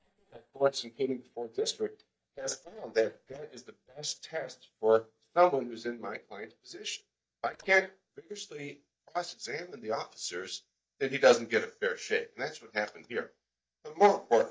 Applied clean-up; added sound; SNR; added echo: neural mask model DeepFilterNet 3.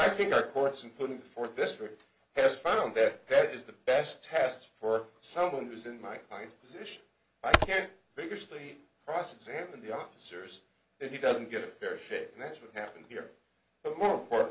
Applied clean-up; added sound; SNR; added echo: none; Computer keyboard; -3 dB; none.